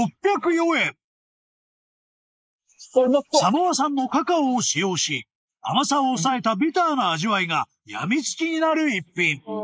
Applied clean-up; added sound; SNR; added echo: neural mask model Resemble Enhance denoiser.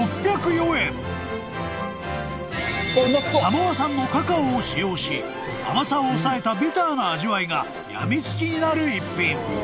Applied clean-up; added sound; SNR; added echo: none; Fart; 14 dB; none.